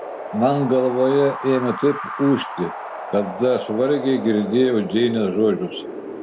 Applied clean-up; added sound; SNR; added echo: none; Wind; 11 dB; none.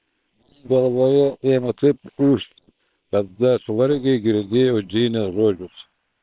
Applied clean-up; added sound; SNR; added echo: neural separator model SepFormer WHAM!.